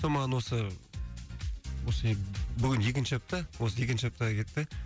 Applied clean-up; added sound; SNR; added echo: none; none; none; none.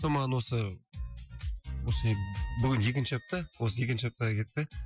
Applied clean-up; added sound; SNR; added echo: classical method Wiener filter.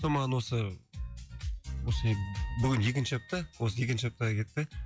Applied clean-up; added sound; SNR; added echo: classical method log-MMSE.